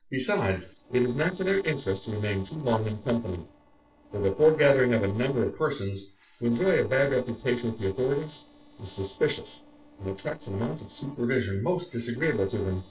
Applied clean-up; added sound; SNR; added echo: neural separator model SepFormer DNS4.